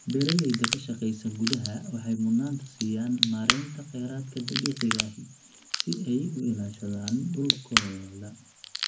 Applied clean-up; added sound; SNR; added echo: none; Crack / Crackle; 3 dB; reverberation time 0.4 s.